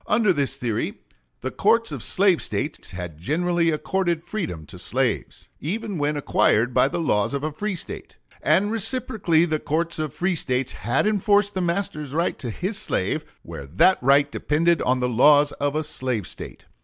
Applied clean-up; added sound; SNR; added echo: none; none; none; none.